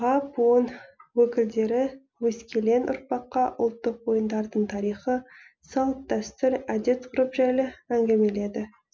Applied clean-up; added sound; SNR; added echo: none; none; none; none.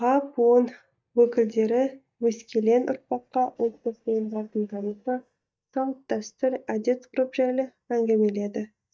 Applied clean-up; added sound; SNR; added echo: neural mask model DeepFilterNet 3.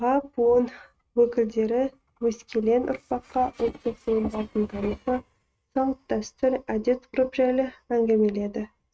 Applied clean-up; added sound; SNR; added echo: neural mask model RNNoise.